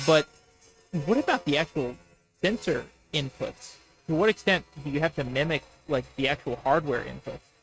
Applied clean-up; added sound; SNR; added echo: neural mask model RNNoise.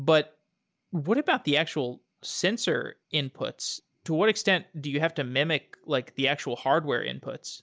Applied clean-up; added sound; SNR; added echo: none; none; none; none.